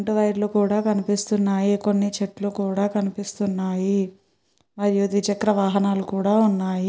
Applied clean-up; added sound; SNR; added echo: none; none; none; none.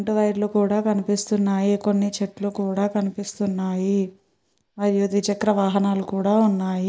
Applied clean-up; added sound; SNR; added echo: neural mask model Resemble Enhance denoiser.